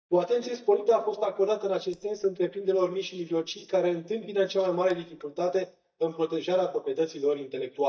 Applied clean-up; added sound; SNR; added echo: neural mask model DeepFilterNet 3.